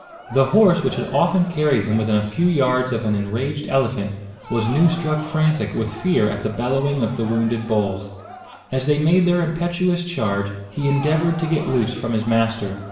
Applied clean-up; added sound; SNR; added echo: none; Crowd; 18 dB; reverberation time 0.9 s.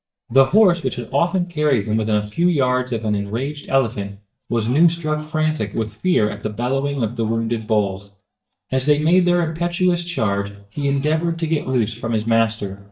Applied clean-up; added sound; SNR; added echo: neural mask model DeepFilterNet 3.